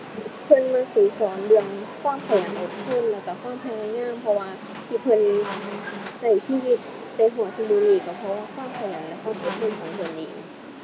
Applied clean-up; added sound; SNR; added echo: none; Squeak; 15 dB; none.